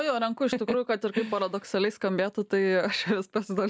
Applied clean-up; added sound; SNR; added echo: none; none; none; none.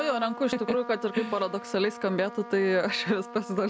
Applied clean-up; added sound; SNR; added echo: none; Trumpet; 14 dB; none.